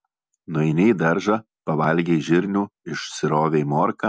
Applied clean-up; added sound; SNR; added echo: none; none; none; none.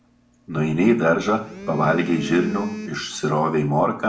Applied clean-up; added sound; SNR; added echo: none; Telephone; 14 dB; reverberation time 0.5 s.